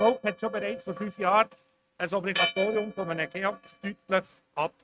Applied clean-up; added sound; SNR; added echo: neural mask model RNNoise.